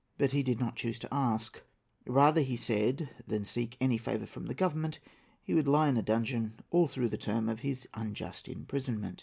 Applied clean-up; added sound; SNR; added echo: none; none; none; none.